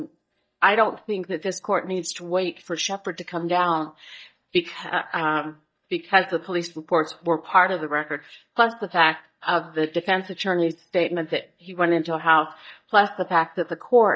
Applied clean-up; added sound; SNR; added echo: neural mask model DeepFilterNet 3.